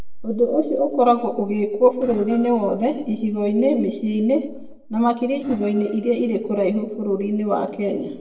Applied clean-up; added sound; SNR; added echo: neural separator model SepFormer DNS4.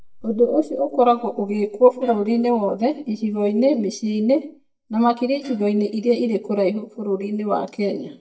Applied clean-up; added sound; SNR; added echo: neural mask model DeepFilterNet 3.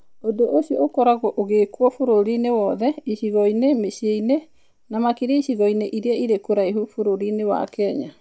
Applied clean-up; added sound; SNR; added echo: none; none; none; none.